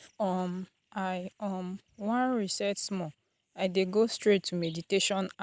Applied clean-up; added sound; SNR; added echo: none; none; none; none.